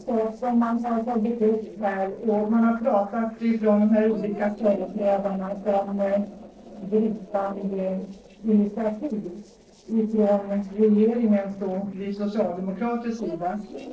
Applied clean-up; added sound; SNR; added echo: neural separator model SepFormer DNS4.